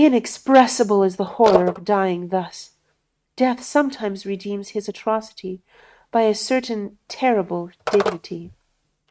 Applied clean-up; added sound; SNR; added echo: neural mask model RNNoise.